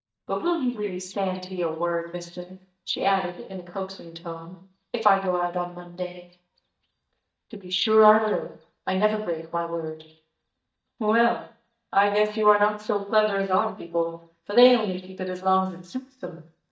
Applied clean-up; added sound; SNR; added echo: neural mask model DeepFilterNet 3.